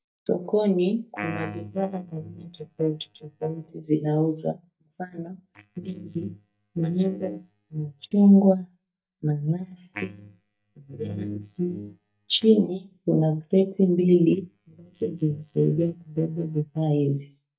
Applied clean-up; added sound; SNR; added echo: neural mask model DeepFilterNet 3.